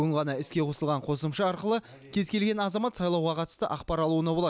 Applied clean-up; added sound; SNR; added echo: none; none; none; none.